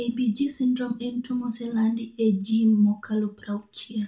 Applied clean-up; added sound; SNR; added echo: none; none; none; reverberation time 0.2 s.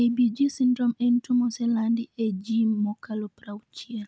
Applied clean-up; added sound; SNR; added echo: none; none; none; none.